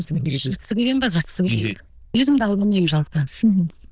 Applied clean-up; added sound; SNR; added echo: neural diffusion model UNIVERSE++.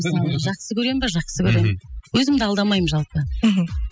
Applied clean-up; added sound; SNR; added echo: classical method spectral subtraction.